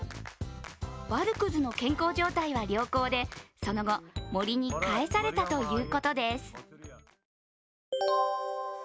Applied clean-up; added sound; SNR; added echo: none; none; none; none.